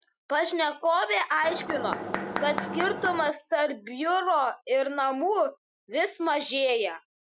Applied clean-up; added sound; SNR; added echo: none; Mechanisms; 5 dB; none.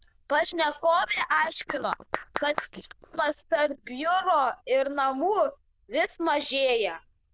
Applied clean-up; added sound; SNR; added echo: neural diffusion model UNIVERSE++.